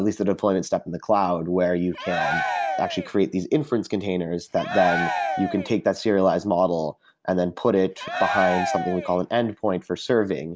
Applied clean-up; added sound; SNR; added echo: none; Cheering; 4 dB; none.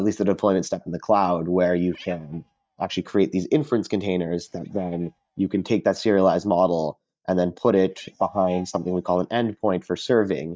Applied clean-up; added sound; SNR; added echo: neural mask model DeepFilterNet 3.